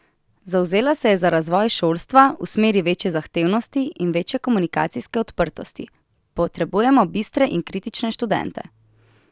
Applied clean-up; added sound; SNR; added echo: none; none; none; none.